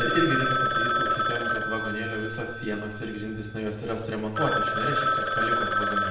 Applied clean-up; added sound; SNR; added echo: none; Telephone; -3 dB; reverberation time 0.7 s.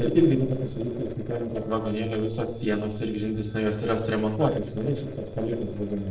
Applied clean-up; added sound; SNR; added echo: neural separator model SepFormer DNS4.